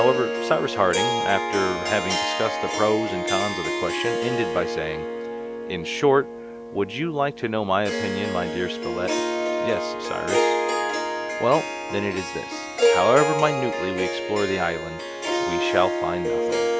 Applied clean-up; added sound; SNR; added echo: none; Harp; 0 dB; none.